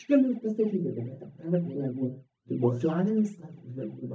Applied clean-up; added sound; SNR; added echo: neural mask model DeepFilterNet 3.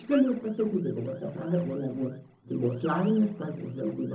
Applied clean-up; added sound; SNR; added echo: neural separator model SepFormer DNS4.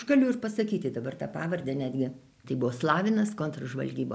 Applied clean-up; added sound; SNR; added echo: none; none; none; none.